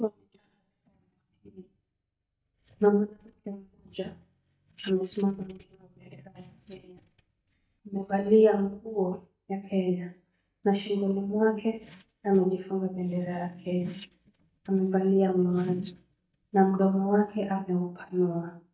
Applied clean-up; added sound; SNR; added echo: neural mask model DeepFilterNet 3.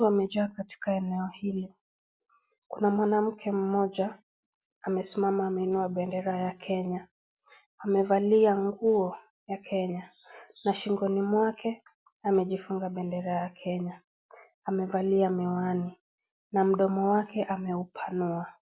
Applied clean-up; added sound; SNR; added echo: none; none; none; none.